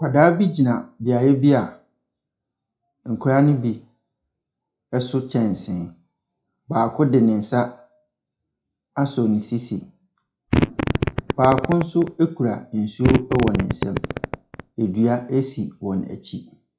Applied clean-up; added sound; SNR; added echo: classical method WPE with log-MMSE.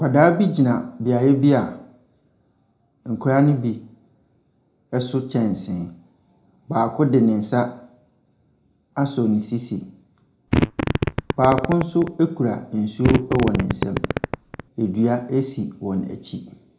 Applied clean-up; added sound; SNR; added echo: none; Fart; 1 dB; reverberation time 0.3 s.